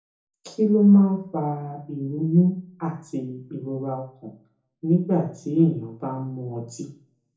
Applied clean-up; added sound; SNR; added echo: none; none; none; reverberation time 0.6 s.